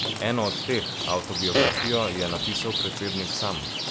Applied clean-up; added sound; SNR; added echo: none; Fart + Rain; -1 dB; none.